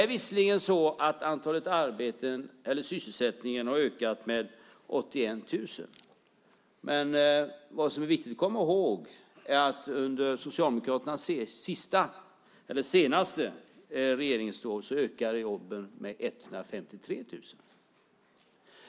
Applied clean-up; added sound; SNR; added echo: none; none; none; none.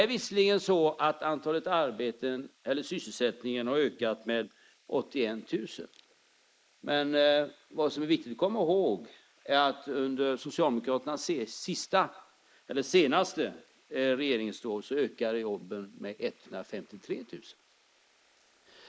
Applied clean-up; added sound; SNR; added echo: neural mask model Resemble Enhance denoiser.